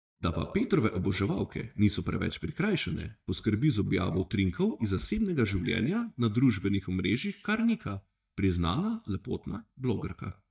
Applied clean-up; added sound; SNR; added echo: neural mask model DeepFilterNet 3.